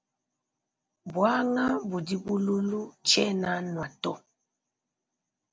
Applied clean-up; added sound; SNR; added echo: none; none; none; none.